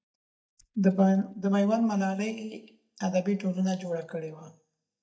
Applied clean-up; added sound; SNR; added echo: neural mask model DeepFilterNet 3.